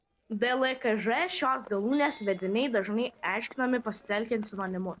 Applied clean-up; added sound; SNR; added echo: neural separator model SepFormer DNS4.